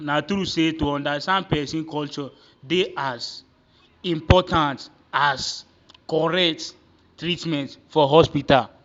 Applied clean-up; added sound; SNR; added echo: none; none; none; none.